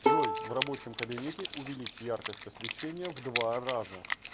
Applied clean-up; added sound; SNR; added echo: none; Wind instrument, woodwind instrument + Bowed string instrument; -4 dB; none.